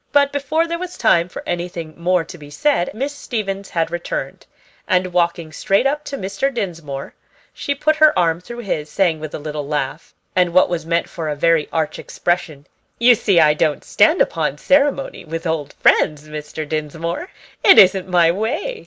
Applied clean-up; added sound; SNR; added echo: none; none; none; none.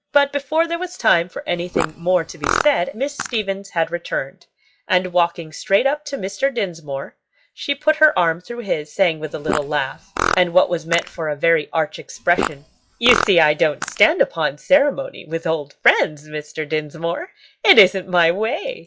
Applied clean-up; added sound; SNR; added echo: classical method log-MMSE.